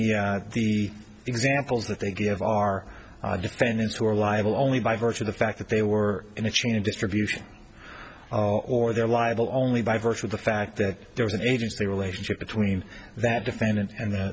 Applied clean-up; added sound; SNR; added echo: none; none; none; none.